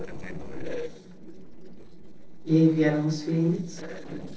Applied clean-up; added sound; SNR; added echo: neural separator model SepFormer DNS4.